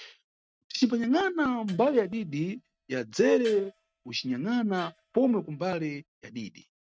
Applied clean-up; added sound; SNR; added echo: neural mask model RNNoise.